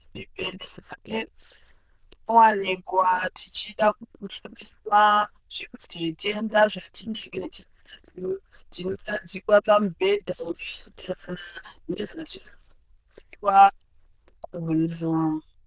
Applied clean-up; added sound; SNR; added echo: neural diffusion model UNIVERSE++.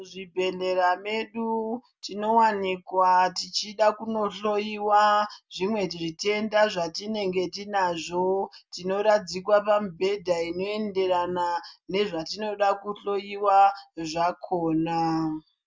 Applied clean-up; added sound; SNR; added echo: none; none; none; none.